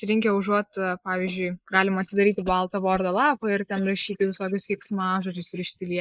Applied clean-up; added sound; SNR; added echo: neural mask model Resemble Enhance denoiser.